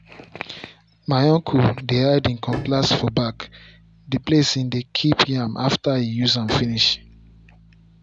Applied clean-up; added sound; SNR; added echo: none; Bowed string instrument; 19 dB; none.